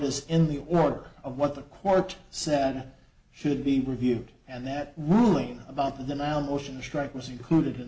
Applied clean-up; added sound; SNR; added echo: none; none; none; none.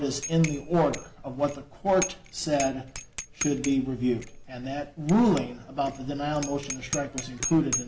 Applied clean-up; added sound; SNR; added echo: none; Bicycle bell; 11 dB; none.